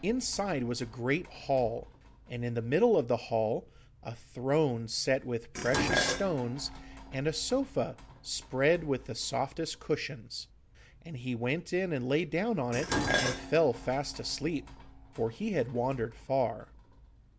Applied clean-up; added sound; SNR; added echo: none; Dishes, pots, and pans; 9 dB; none.